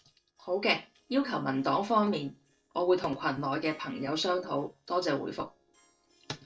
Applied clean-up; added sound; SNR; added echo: neural separator model SepFormer DNS4.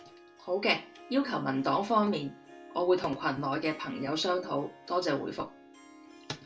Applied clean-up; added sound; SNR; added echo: none; Harp; 19 dB; reverberation time 0.2 s.